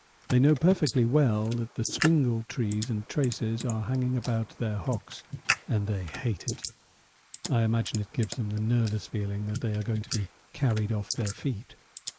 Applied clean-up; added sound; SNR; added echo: neural mask model Resemble Enhance denoiser.